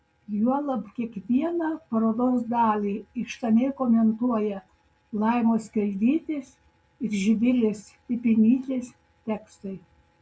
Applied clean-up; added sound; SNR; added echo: none; none; none; none.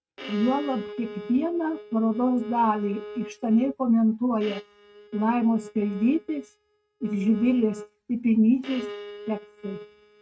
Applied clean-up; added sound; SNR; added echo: neural mask model RNNoise.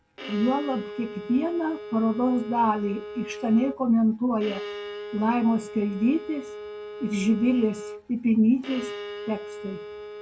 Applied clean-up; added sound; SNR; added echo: none; Bowed string instrument; 12 dB; none.